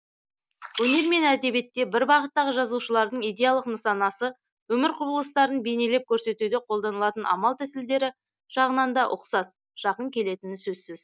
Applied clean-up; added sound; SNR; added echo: neural mask model Resemble Enhance denoiser.